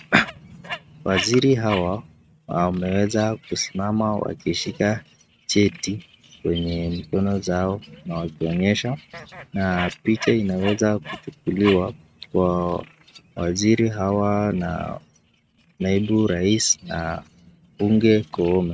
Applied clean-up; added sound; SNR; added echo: neural mask model RNNoise.